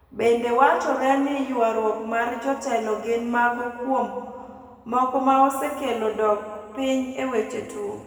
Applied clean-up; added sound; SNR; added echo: none; none; none; reverberation time 1.9 s.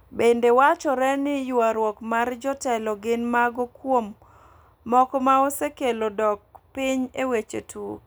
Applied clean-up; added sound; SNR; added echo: none; none; none; none.